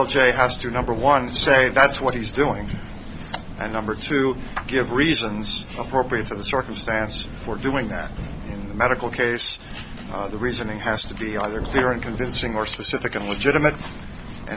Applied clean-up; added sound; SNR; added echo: none; Thunder; 15 dB; none.